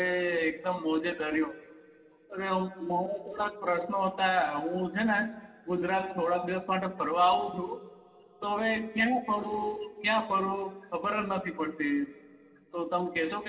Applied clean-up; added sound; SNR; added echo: none; none; none; reverberation time 2.4 s.